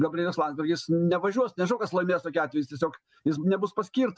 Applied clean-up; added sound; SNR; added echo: none; none; none; none.